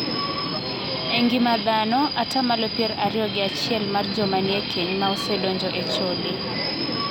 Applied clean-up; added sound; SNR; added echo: none; Subway, metro, underground; 3 dB; none.